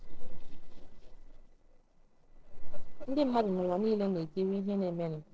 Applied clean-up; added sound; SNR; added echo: neural separator model SepFormer DNS4.